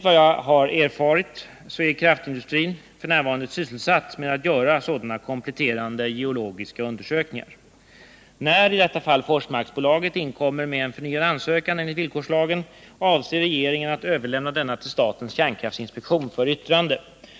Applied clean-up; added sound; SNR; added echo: none; none; none; none.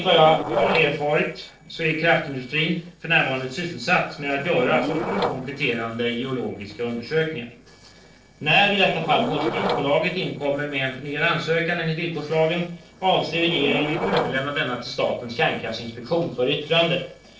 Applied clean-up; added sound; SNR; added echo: neural separator model SepFormer DNS4.